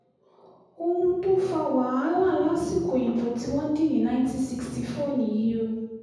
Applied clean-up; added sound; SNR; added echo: none; none; none; reverberation time 1.1 s.